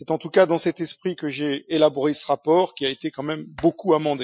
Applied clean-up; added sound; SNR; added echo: classical method Wiener filter.